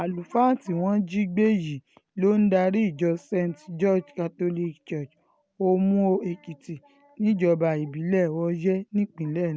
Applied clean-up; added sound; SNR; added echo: none; none; none; none.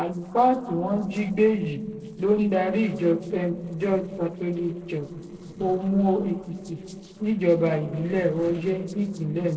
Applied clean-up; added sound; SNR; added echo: neural separator model SepFormer DNS4.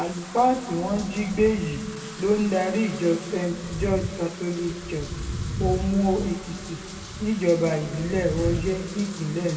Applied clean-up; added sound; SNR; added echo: none; Wind / Rain; 9 dB; reverberation time 2.2 s.